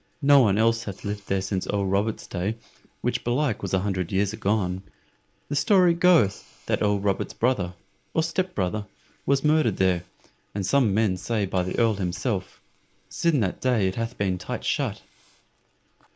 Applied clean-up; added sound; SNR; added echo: neural mask model Resemble Enhance denoiser.